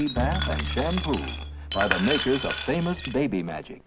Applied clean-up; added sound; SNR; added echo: none; Bowed string instrument + Glass; 3 dB; none.